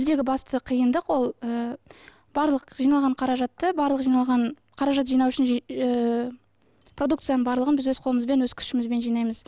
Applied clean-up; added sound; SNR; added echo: none; none; none; none.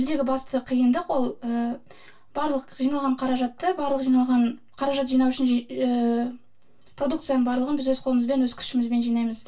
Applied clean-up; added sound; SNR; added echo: none; none; none; reverberation time 0.2 s.